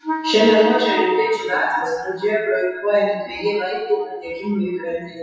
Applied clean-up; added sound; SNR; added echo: classical method WPE with log-MMSE.